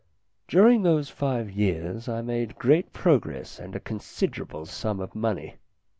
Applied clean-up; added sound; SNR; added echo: none; none; none; none.